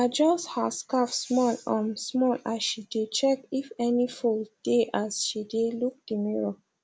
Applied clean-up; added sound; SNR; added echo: none; none; none; none.